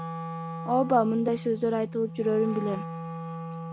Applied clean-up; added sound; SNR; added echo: none; Wind instrument, woodwind instrument; 8 dB; none.